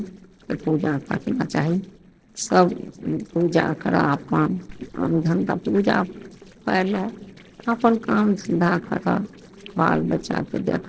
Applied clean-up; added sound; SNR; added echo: neural separator model SepFormer DNS4.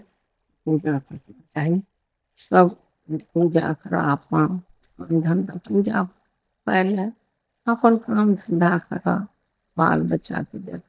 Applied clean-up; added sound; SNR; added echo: neural mask model DeepFilterNet 3.